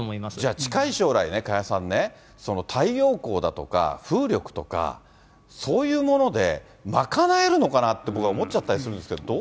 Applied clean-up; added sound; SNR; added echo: none; none; none; none.